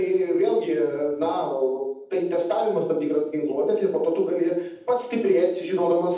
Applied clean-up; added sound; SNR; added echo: none; none; none; reverberation time 0.8 s.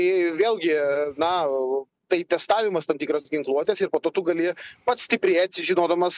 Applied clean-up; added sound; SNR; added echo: none; none; none; none.